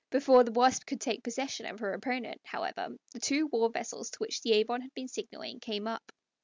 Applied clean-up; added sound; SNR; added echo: none; none; none; none.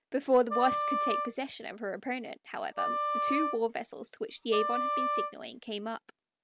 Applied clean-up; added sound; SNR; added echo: none; Wind instrument, woodwind instrument; 0 dB; none.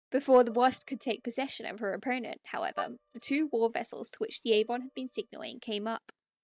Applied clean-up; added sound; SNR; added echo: neural mask model DeepFilterNet 3.